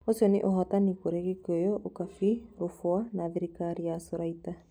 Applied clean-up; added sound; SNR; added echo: none; none; none; none.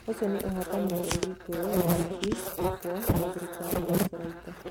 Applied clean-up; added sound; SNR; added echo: none; Insect; -4 dB; none.